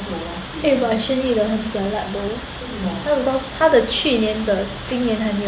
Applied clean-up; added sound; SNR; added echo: none; Water; 14 dB; none.